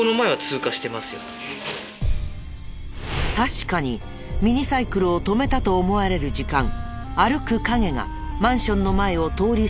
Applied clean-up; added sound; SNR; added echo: none; Wind instrument, woodwind instrument; 18 dB; none.